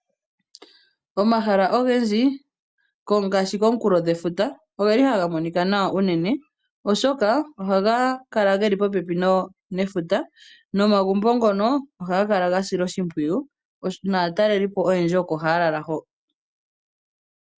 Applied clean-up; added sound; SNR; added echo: none; none; none; none.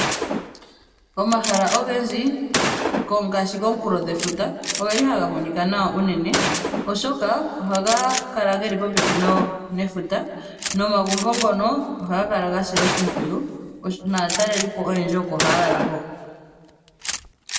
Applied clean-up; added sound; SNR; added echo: none; Gunshot, gunfire; 5 dB; reverberation time 1.9 s.